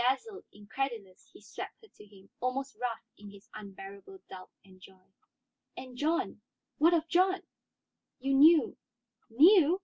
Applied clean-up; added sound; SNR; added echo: none; none; none; none.